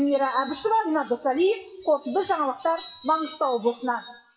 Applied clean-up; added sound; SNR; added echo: classical method WPE with log-MMSE.